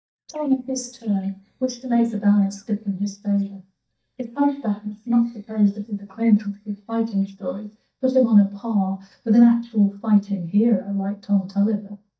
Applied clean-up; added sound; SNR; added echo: neural mask model DeepFilterNet 3.